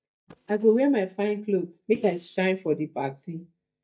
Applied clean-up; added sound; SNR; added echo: neural mask model DeepFilterNet 3.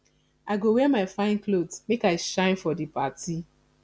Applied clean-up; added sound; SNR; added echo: none; none; none; none.